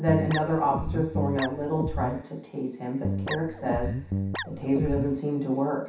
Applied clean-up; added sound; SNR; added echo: none; Guitar; 3 dB; reverberation time 0.7 s.